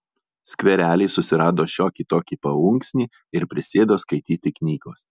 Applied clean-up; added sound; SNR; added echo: none; none; none; none.